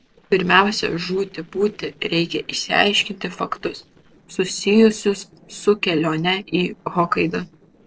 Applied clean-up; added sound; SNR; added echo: neural separator model SepFormer DNS4.